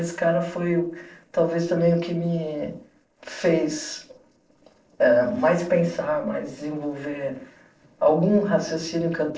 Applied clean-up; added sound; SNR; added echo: neural separator model SepFormer DNS4.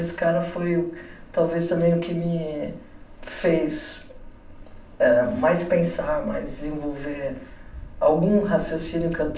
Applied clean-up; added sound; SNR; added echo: none; Ocean; 16 dB; reverberation time 0.4 s.